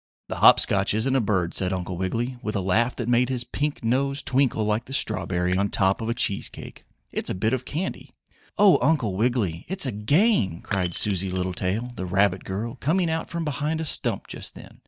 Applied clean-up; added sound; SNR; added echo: neural mask model DeepFilterNet 3.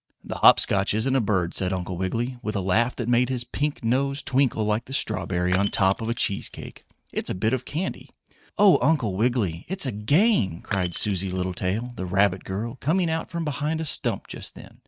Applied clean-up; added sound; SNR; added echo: neural mask model RNNoise.